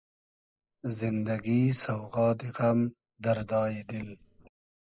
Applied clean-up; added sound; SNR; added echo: neural mask model Resemble Enhance denoiser.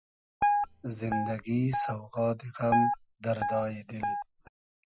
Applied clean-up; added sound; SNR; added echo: classical method Wiener filter.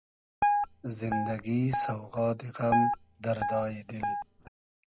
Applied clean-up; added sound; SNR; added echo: none; Guitar; -2 dB; none.